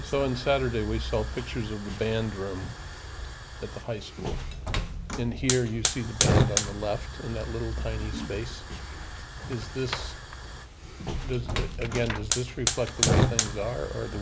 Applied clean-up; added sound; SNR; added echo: none; Hiss / Fire; -1 dB; none.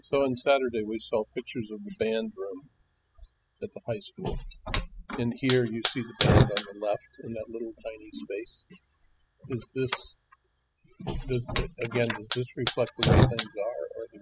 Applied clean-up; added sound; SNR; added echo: classical method spectral subtraction.